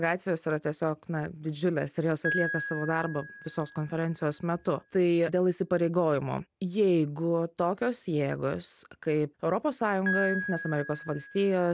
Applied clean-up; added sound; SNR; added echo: none; Piano; 12 dB; none.